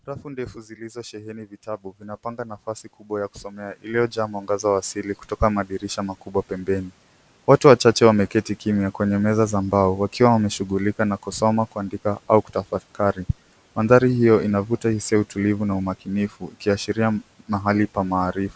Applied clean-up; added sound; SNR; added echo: none; none; none; none.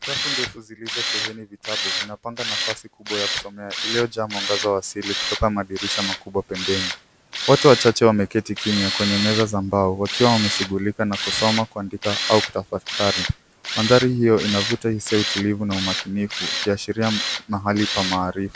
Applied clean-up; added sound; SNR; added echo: none; Tools; 5 dB; none.